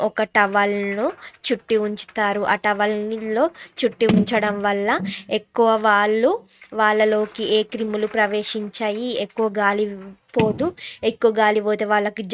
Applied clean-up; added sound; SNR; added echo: neural mask model RNNoise.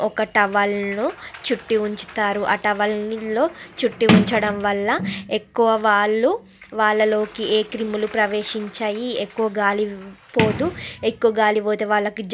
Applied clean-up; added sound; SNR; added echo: none; Sliding door; 8 dB; none.